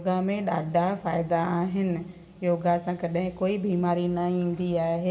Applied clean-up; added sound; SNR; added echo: none; none; none; reverberation time 1.5 s.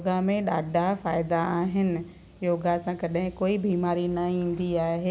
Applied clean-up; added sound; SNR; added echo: none; none; none; none.